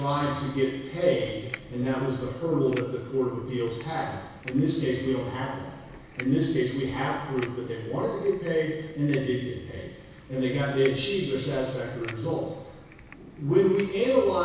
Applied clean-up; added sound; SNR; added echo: none; Crackle; 15 dB; reverberation time 1.1 s.